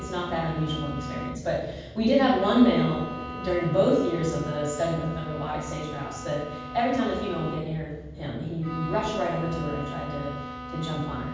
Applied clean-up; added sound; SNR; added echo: none; Bowed string instrument; 11 dB; reverberation time 1.2 s.